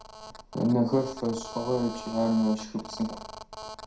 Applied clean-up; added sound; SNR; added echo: none; Telephone; 13 dB; reverberation time 0.5 s.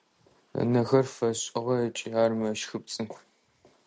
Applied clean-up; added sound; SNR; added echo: none; none; none; none.